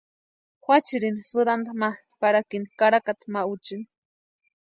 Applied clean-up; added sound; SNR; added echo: none; none; none; none.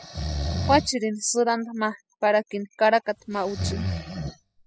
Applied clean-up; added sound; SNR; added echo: classical method spectral subtraction.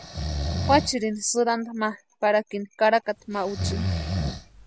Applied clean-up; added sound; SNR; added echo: none; Breathing; 5 dB; none.